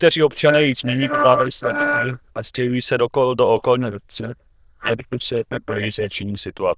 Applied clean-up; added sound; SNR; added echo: neural diffusion model UNIVERSE++.